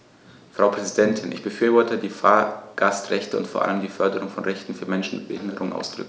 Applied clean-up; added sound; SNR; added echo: none; none; none; none.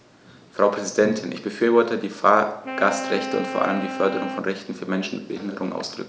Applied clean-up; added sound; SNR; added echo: none; Wind instrument, woodwind instrument; 9 dB; none.